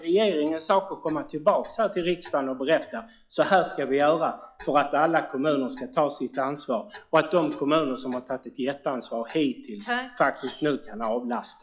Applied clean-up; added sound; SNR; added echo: classical method log-MMSE.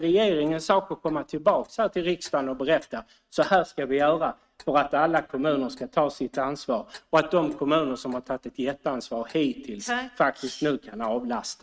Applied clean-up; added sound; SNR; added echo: neural mask model RNNoise.